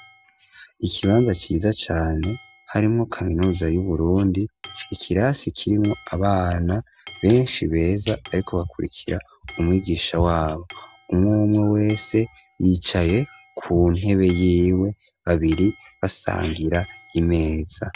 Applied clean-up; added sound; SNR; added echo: none; Hammer / Chink, clink; 16 dB; none.